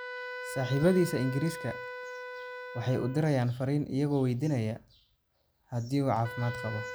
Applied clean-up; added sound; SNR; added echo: none; Wind instrument, woodwind instrument; 12 dB; none.